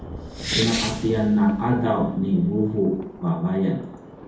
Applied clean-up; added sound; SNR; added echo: none; Fireworks; 10 dB; reverberation time 0.7 s.